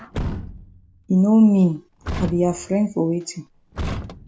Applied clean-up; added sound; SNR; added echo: none; Truck; 11 dB; none.